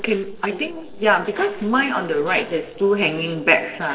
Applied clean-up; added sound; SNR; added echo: neural separator model SepFormer DNS4.